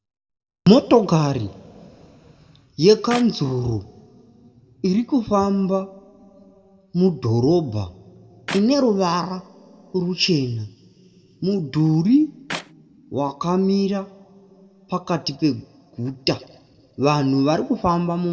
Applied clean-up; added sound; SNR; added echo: none; Clapping; 14 dB; reverberation time 0.9 s.